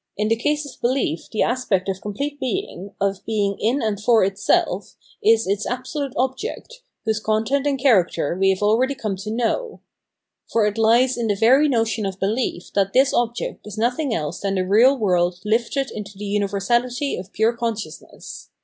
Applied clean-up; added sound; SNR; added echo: none; none; none; none.